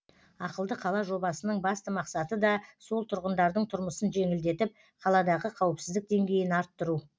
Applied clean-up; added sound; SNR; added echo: none; none; none; none.